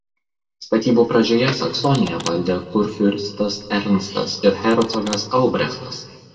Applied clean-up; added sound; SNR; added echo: none; Car; 20 dB; reverberation time 1.6 s.